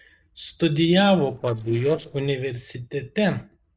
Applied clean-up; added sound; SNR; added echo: neural separator model SepFormer DNS4.